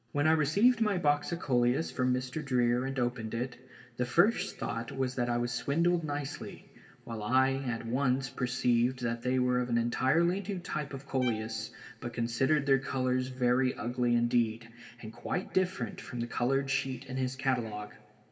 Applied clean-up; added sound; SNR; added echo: none; Bowed string instrument; 19 dB; reverberation time 1.3 s.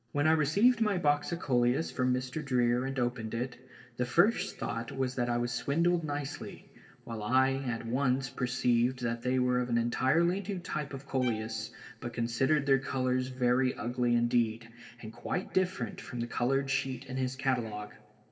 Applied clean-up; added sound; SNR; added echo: neural separator model SepFormer DNS4.